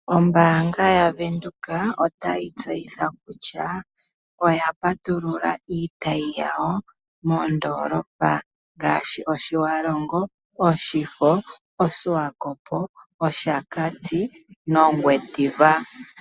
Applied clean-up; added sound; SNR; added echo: none; none; none; none.